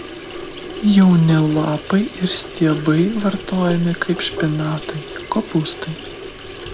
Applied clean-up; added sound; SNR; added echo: none; Sink (filling or washing) / Water tap, faucet; 12 dB; none.